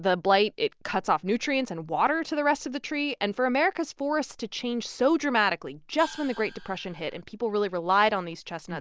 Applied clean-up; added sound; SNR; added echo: none; Gong; 18 dB; none.